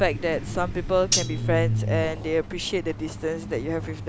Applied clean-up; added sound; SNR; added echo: none; Truck + Cutlery, silverware; 2 dB; none.